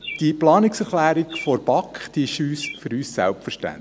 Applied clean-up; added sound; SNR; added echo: none; Bird; 18 dB; none.